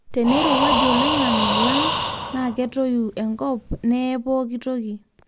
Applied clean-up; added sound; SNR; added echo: none; Breathing; 0 dB; none.